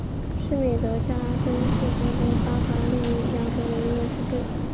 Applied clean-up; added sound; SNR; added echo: none; Waves, surf / Wind; -5 dB; none.